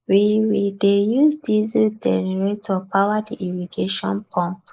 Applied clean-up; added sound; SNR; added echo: neural mask model Resemble Enhance denoiser.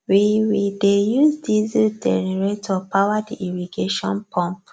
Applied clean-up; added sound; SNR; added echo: none; none; none; none.